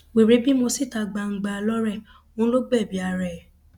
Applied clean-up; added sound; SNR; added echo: none; none; none; none.